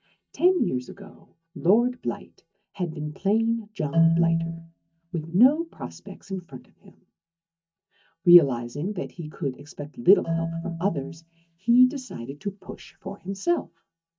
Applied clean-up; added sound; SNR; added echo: neural mask model DeepFilterNet 3.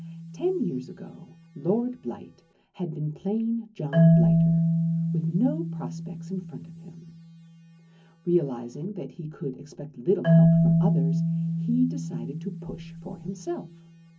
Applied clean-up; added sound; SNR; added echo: none; Marimba, xylophone; -5 dB; reverberation time 0.3 s.